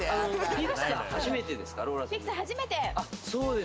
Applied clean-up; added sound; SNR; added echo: none; none; none; none.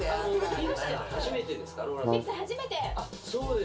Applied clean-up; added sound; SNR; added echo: none; Brass instrument; 5 dB; reverberation time 0.2 s.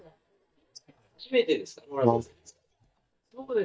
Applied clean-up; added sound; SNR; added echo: neural mask model DeepFilterNet 3.